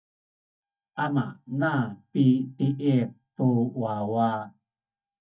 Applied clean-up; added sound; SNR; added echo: neural mask model DeepFilterNet 3.